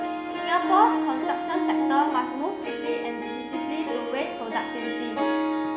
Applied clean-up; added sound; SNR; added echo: none; Harp; -1 dB; none.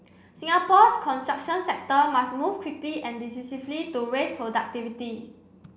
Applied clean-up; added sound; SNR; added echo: none; none; none; none.